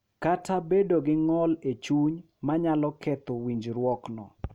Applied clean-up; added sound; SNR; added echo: none; none; none; none.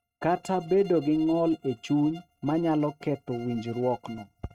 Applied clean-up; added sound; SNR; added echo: neural mask model RNNoise.